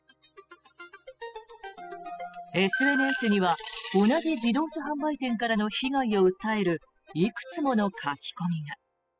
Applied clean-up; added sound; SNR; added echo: classical method spectral subtraction.